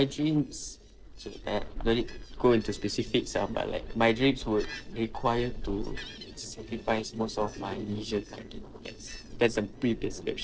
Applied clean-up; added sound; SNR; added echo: neural separator model SepFormer DNS4.